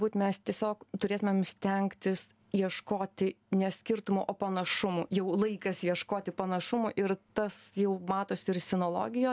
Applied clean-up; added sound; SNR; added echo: none; none; none; none.